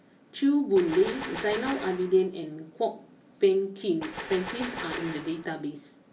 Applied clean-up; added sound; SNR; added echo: none; Gunshot, gunfire; 10 dB; none.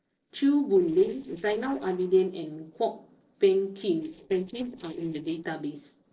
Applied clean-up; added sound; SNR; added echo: neural separator model SepFormer DNS4.